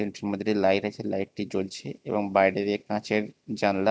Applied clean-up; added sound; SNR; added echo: none; none; none; none.